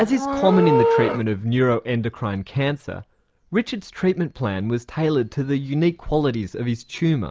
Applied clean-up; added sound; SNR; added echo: none; Livestock, farm animals, working animals; 6 dB; none.